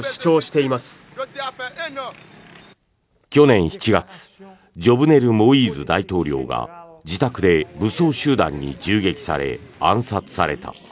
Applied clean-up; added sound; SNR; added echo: none; none; none; none.